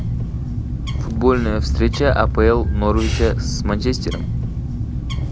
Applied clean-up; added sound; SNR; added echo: none; Bird; -1 dB; none.